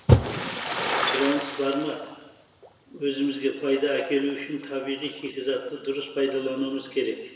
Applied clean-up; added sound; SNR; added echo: none; Splash, splatter; 2 dB; reverberation time 1.3 s.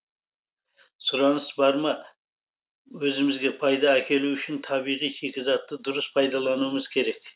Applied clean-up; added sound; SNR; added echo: none; none; none; none.